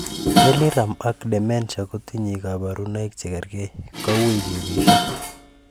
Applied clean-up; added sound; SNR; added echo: none; Dishes, pots, and pans; 1 dB; none.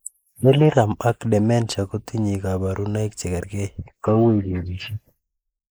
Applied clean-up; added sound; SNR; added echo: neural mask model Resemble Enhance denoiser.